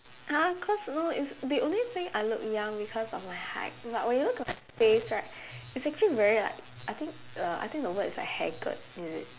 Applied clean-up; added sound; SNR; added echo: none; none; none; none.